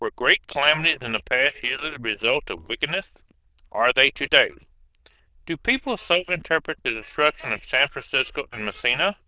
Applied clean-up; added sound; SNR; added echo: neural diffusion model UNIVERSE++.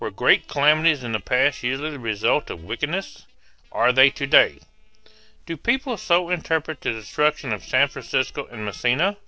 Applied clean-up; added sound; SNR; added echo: neural separator model SepFormer DNS4.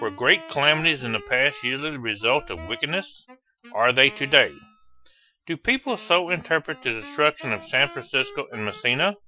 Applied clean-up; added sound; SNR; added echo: classical method Wiener filter.